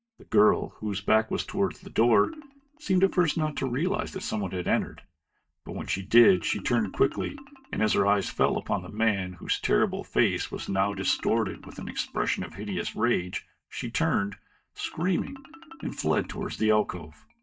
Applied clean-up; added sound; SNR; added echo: neural mask model DeepFilterNet 3.